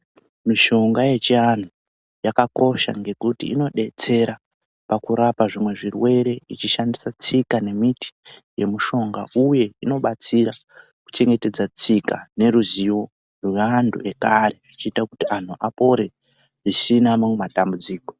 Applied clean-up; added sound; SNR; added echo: none; none; none; none.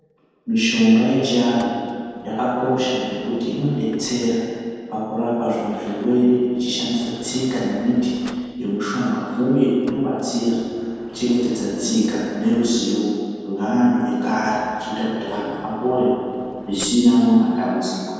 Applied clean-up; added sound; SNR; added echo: neural separator model SepFormer DNS4.